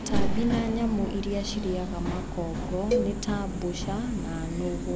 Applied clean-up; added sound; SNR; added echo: none; Cowbell + Subway, metro, underground; 4 dB; none.